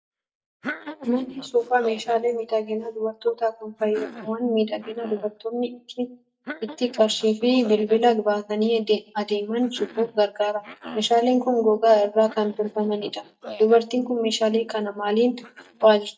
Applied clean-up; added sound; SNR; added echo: neural mask model DeepFilterNet 3.